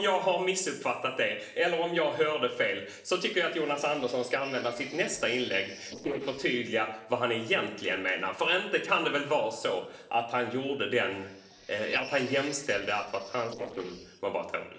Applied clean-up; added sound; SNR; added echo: neural separator model SepFormer DNS4.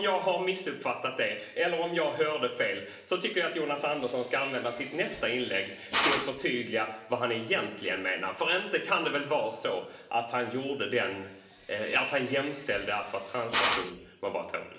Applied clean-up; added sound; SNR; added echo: none; Drill; 3 dB; reverberation time 0.8 s.